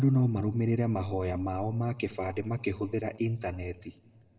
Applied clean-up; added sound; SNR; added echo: none; none; none; reverberation time 0.7 s.